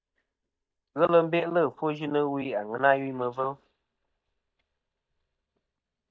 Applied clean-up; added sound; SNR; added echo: neural mask model DeepFilterNet 3.